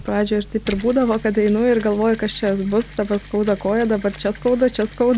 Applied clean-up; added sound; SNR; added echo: none; Mechanisms; 15 dB; none.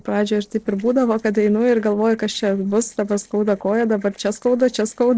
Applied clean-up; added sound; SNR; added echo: neural separator model SepFormer DNS4.